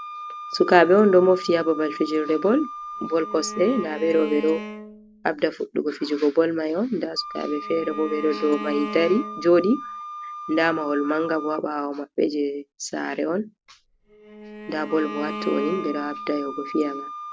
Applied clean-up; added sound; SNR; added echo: none; Bowed string instrument + Wind instrument, woodwind instrument; 12 dB; none.